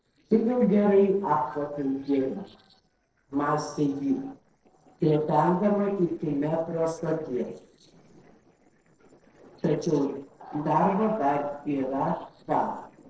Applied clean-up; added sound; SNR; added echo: neural separator model SepFormer DNS4.